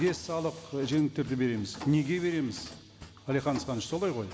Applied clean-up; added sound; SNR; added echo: none; Mechanisms; 16 dB; none.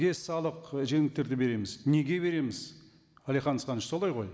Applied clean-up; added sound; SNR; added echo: none; none; none; none.